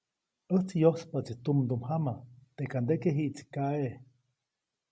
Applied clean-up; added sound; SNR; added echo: none; none; none; none.